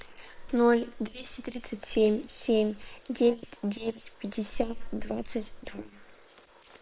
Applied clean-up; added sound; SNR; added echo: neural separator model SepFormer WHAM!.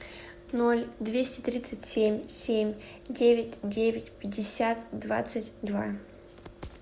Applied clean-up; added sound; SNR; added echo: none; none; none; none.